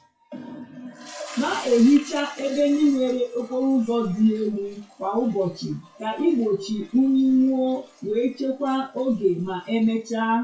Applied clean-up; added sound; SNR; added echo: classical method WPE with log-MMSE.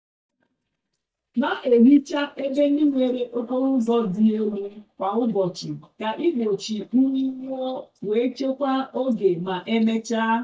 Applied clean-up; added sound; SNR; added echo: neural mask model DeepFilterNet 3.